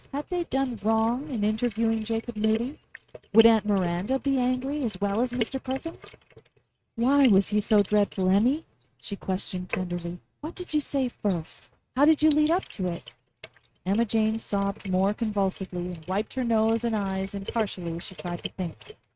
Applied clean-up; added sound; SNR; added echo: neural mask model RNNoise.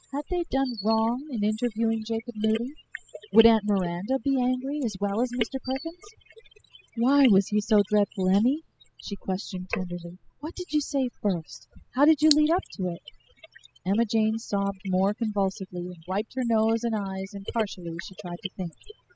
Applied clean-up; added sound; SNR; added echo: classical method spectral subtraction.